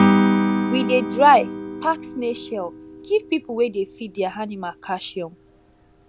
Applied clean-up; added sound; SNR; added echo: none; Acoustic guitar / Strum; 1 dB; none.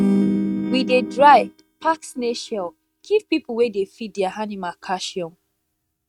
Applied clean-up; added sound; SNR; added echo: neural mask model RNNoise.